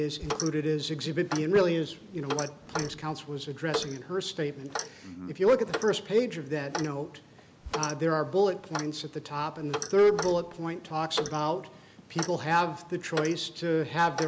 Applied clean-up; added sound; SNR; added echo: none; Clock; 10 dB; none.